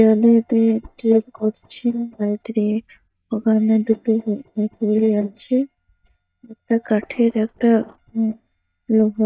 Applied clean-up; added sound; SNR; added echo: neural mask model DeepFilterNet 3.